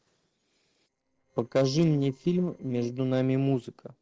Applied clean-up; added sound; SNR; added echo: neural separator model SepFormer DNS4.